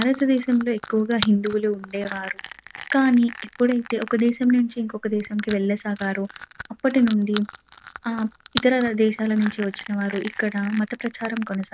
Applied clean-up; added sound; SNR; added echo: none; Crushing; 15 dB; none.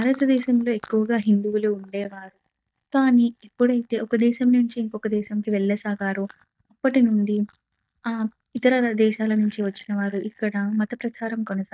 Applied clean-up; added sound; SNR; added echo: neural mask model DeepFilterNet 3.